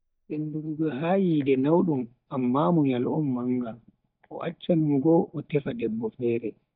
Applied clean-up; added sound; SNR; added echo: neural mask model DeepFilterNet 3.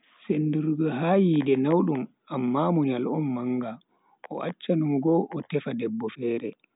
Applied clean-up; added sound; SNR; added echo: none; none; none; none.